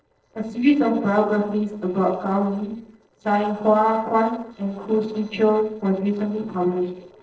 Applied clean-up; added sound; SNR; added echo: neural separator model SepFormer DNS4.